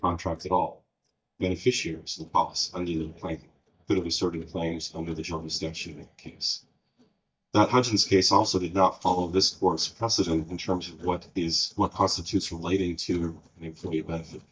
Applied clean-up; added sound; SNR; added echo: neural mask model DeepFilterNet 3.